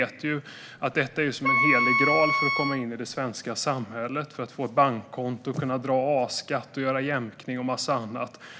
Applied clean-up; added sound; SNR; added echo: none; Wind instrument, woodwind instrument; -2 dB; none.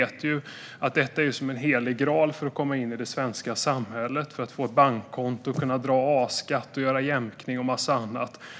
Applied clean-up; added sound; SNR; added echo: none; none; none; none.